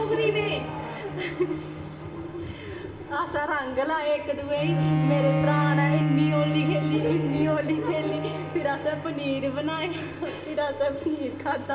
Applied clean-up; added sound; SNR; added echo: none; Bowed string instrument; 2 dB; reverberation time 0.4 s.